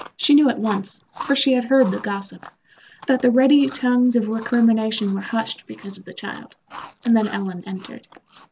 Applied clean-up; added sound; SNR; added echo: none; Chewing, mastication; 20 dB; none.